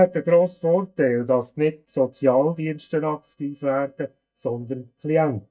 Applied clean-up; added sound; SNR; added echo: neural mask model DeepFilterNet 3.